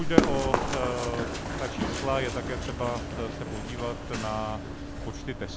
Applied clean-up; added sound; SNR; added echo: none; Run; -3 dB; none.